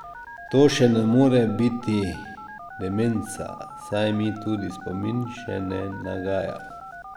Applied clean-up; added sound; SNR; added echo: none; Telephone; 15 dB; none.